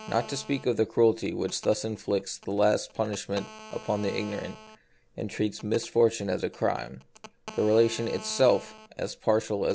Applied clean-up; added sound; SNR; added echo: none; Telephone; 20 dB; none.